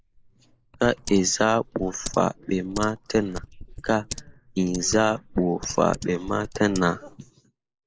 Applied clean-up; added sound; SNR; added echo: neural mask model Resemble Enhance denoiser.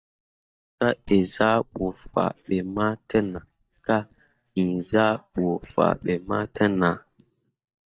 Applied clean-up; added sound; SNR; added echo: neural mask model DeepFilterNet 3.